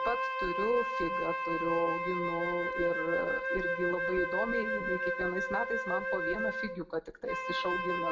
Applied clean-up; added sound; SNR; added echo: none; Wind instrument, woodwind instrument; -1 dB; reverberation time 0.5 s.